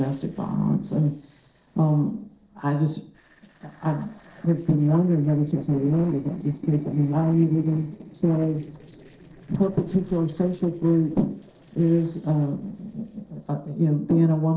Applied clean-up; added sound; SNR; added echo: neural separator model SepFormer DNS4.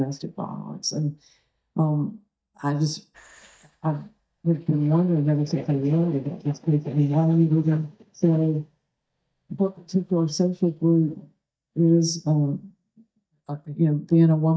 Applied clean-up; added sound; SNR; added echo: neural mask model DeepFilterNet 3.